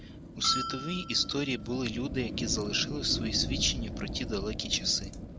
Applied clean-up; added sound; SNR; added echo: none; Fire + Bell; 4 dB; none.